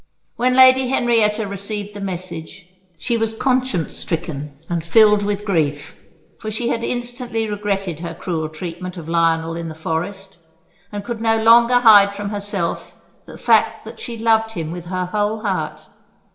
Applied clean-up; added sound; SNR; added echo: none; none; none; reverberation time 0.9 s.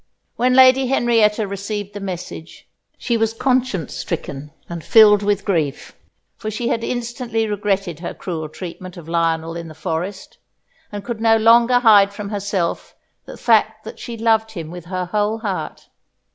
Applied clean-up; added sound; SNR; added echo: none; none; none; none.